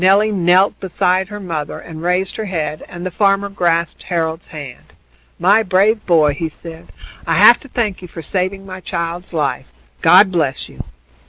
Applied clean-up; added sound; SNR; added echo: none; none; none; none.